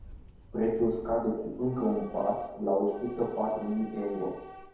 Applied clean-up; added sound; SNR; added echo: none; Subway, metro, underground / Train; 17 dB; reverberation time 1.0 s.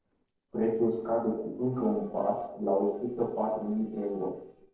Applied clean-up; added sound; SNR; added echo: neural separator model SepFormer DNS4.